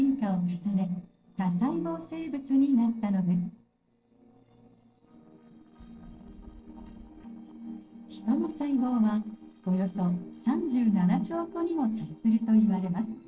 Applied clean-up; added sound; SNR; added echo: neural separator model SepFormer DNS4.